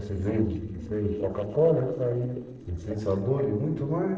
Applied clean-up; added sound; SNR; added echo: neural separator model SepFormer DNS4.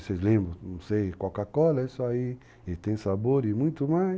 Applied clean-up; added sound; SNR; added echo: none; none; none; none.